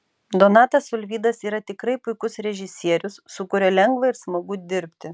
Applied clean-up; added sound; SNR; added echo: none; none; none; none.